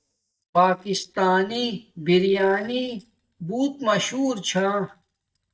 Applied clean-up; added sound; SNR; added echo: neural mask model DeepFilterNet 3.